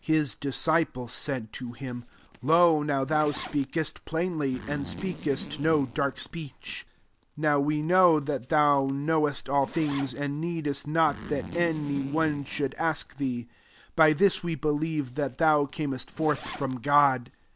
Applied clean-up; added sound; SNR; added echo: none; Zipper (clothing); 18 dB; none.